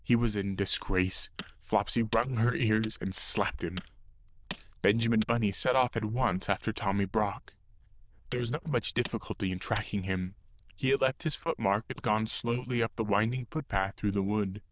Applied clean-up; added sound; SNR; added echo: neural diffusion model UNIVERSE++.